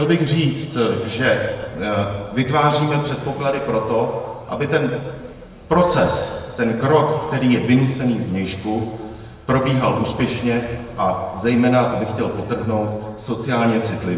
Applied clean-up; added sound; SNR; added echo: none; none; none; reverberation time 1.2 s.